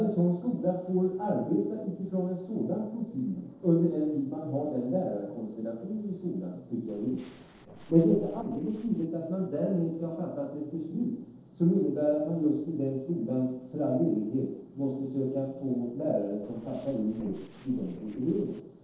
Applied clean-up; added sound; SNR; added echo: neural separator model SepFormer DNS4.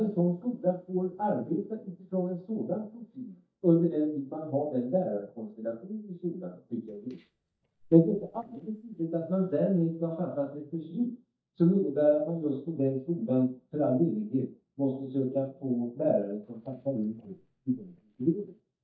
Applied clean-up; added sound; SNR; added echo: neural mask model DeepFilterNet 3.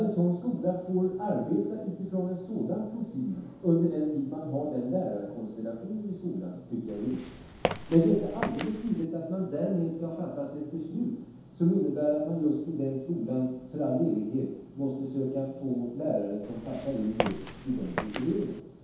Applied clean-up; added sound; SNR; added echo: none; Walk, footsteps; 7 dB; reverberation time 0.8 s.